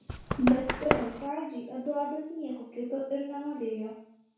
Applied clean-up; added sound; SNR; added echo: none; Run; -1 dB; reverberation time 0.6 s.